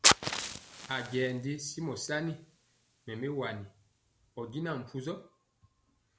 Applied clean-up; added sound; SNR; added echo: none; Fire; -2 dB; none.